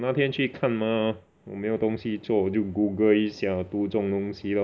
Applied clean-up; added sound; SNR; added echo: none; none; none; none.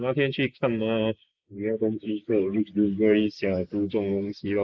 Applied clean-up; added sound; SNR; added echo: neural mask model Resemble Enhance denoiser.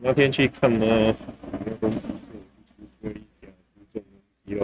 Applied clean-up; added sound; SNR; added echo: neural mask model RNNoise.